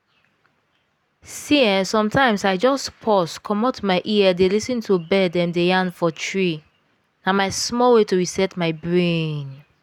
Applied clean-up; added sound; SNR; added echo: none; none; none; none.